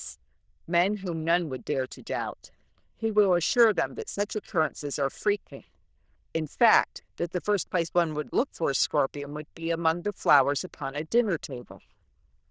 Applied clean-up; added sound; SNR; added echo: neural diffusion model UNIVERSE++.